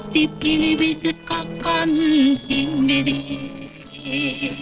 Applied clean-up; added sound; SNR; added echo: neural separator model SepFormer DNS4.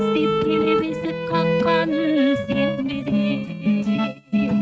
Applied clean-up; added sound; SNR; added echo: neural mask model RNNoise.